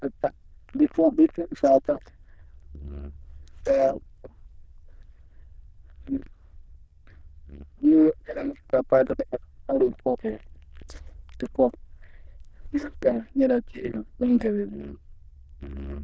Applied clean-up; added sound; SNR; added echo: neural diffusion model UNIVERSE++.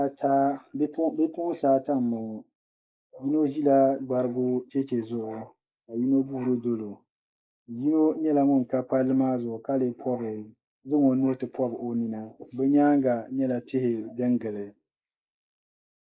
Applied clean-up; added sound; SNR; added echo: neural mask model Resemble Enhance denoiser.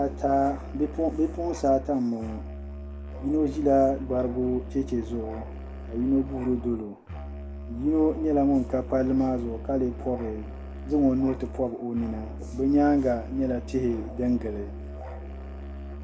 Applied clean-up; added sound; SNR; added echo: none; Musical instrument; 10 dB; none.